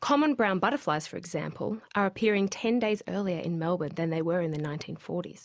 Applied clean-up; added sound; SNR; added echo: none; none; none; none.